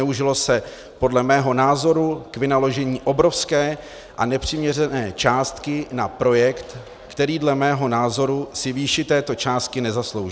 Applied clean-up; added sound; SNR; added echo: none; none; none; none.